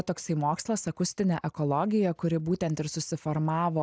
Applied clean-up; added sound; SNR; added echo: none; none; none; none.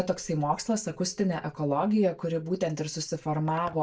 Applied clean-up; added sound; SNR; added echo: neural mask model DeepFilterNet 3.